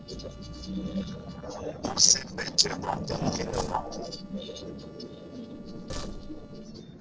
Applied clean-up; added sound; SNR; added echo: neural separator model SepFormer DNS4.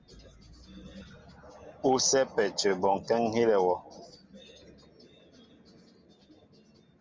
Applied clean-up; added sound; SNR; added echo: none; none; none; none.